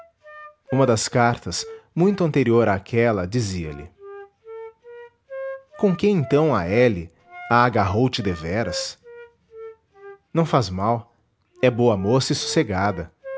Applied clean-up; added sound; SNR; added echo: none; Wind instrument, woodwind instrument; 17 dB; none.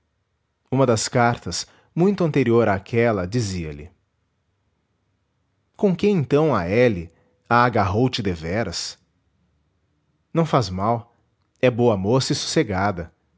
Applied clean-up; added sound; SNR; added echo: none; none; none; none.